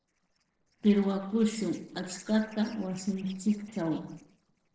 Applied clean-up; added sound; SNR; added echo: neural separator model SepFormer DNS4.